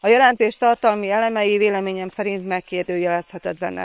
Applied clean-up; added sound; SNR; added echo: neural separator model SepFormer WHAM!.